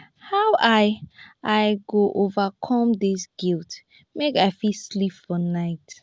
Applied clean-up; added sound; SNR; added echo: none; none; none; none.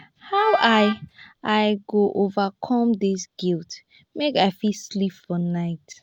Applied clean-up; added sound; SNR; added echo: none; Wind instrument, woodwind instrument; 9 dB; none.